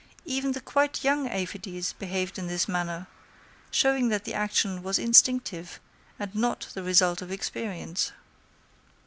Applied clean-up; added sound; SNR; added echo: none; none; none; none.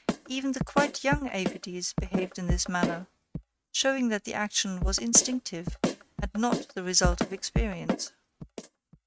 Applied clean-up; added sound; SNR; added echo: neural mask model RNNoise.